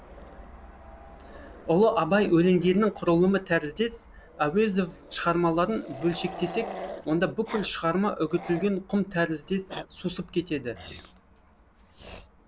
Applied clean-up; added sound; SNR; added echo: none; Growling; 17 dB; none.